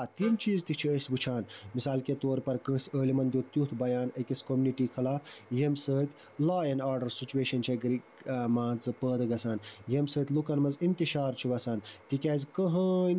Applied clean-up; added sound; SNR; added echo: none; Wind instrument, woodwind instrument; 15 dB; none.